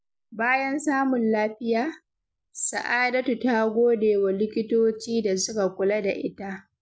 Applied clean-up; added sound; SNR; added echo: none; none; none; none.